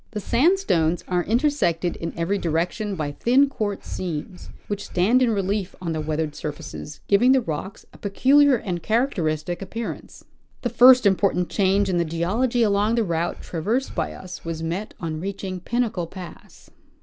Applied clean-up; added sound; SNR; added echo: none; Breathing; 13 dB; none.